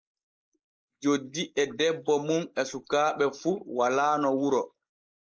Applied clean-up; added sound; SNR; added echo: neural mask model Resemble Enhance denoiser.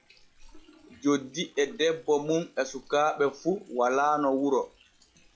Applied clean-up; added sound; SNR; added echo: classical method log-MMSE.